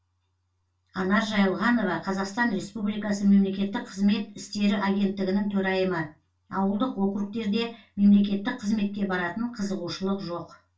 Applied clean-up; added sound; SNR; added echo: none; none; none; reverberation time 0.2 s.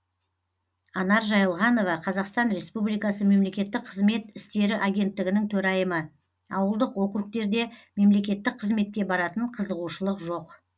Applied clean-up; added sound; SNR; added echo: none; none; none; none.